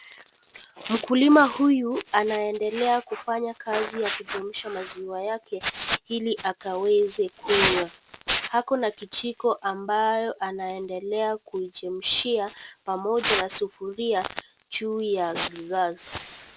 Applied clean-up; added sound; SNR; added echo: none; none; none; none.